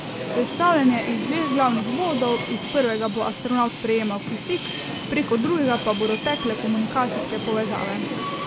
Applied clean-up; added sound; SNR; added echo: none; Subway, metro, underground; 4 dB; none.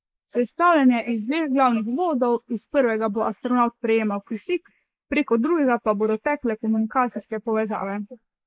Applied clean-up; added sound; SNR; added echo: neural mask model Resemble Enhance denoiser.